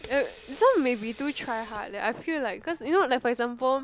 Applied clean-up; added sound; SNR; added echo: none; Sink (filling or washing) / Water tap, faucet; 20 dB; none.